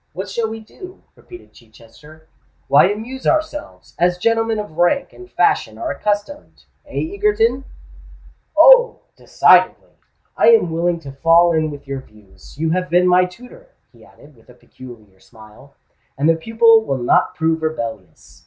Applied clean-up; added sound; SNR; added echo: none; none; none; none.